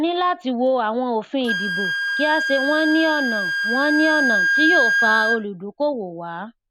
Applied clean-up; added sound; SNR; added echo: none; Wind instrument, woodwind instrument; 0 dB; none.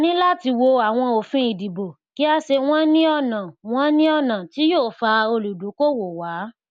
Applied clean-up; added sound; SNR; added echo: none; none; none; none.